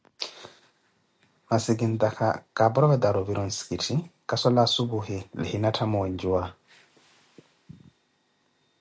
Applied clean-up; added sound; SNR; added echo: none; none; none; none.